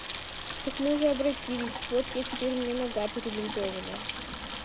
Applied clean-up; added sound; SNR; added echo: none; Sink (filling or washing) / Water tap, faucet; 2 dB; none.